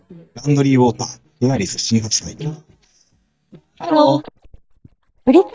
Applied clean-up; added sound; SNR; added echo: neural mask model DeepFilterNet 3.